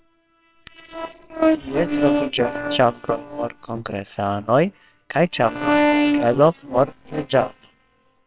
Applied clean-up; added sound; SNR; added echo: neural separator model SepFormer WHAMR!.